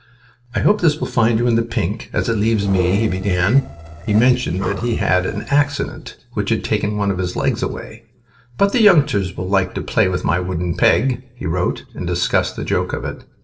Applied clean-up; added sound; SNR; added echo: neural separator model SepFormer DNS4.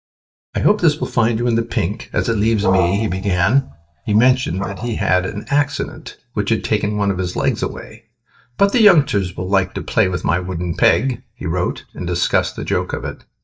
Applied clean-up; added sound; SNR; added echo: neural mask model DeepFilterNet 3.